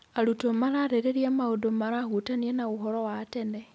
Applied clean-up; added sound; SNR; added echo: none; none; none; none.